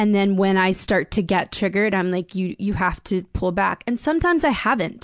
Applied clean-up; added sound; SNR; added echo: none; none; none; none.